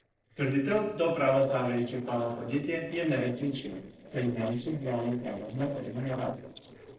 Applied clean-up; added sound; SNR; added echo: neural separator model SepFormer DNS4.